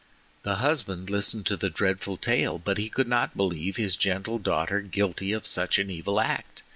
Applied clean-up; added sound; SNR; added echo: none; none; none; none.